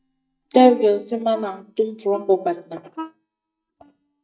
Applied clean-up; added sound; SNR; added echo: neural mask model DeepFilterNet 3.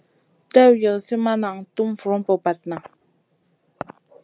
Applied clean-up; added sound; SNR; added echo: none; none; none; none.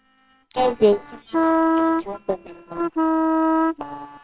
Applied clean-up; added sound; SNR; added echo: neural separator model SepFormer WHAMR!.